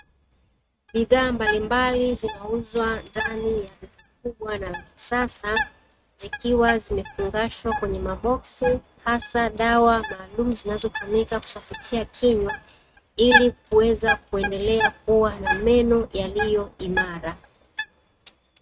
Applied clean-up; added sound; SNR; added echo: neural mask model RNNoise.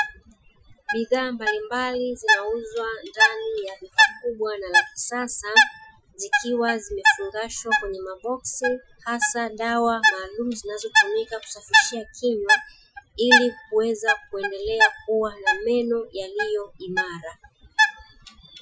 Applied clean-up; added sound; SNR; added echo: classical method Wiener filter.